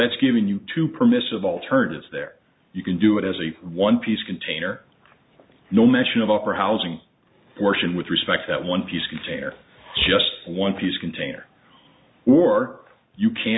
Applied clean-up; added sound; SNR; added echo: none; none; none; none.